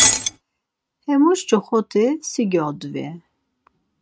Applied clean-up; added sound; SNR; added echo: neural mask model RNNoise.